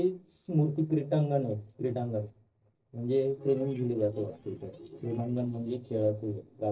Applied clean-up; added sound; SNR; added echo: neural separator model SepFormer DNS4.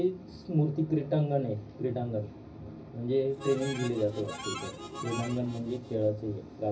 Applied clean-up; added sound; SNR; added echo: none; Harmonica; 11 dB; reverberation time 0.4 s.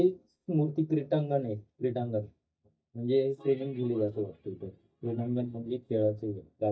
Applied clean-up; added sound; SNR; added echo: neural mask model DeepFilterNet 3.